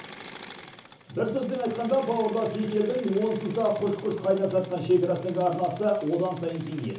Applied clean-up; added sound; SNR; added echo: none; Engine / Mechanisms; 19 dB; reverberation time 0.7 s.